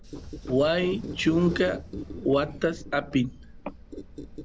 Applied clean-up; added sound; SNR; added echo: none; Squeak + Sliding door / Train; 11 dB; none.